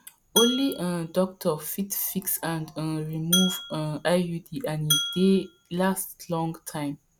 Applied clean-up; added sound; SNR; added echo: none; Glass; 5 dB; none.